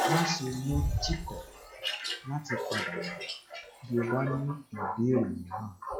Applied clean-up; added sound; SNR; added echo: classical method log-MMSE.